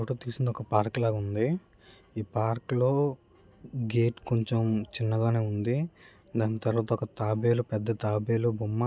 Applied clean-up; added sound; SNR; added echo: none; none; none; none.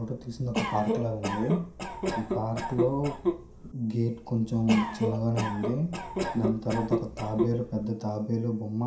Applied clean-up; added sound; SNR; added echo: none; Cough; 3 dB; reverberation time 0.5 s.